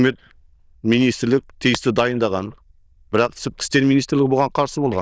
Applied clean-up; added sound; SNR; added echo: neural diffusion model UNIVERSE++.